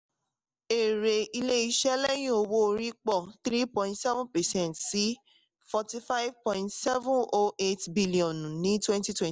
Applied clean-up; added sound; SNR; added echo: none; none; none; none.